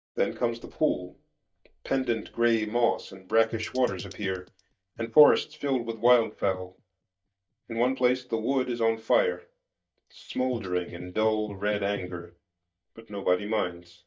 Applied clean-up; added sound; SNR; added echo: neural mask model DeepFilterNet 3.